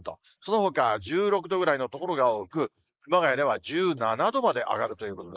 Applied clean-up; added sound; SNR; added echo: neural mask model Resemble Enhance denoiser.